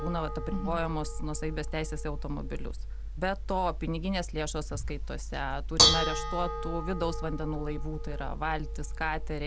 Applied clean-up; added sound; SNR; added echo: none; Dishes, pots, and pans / Bell; -2 dB; none.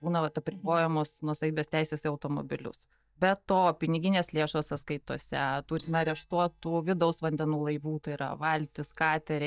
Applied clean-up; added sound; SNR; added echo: neural mask model DeepFilterNet 3.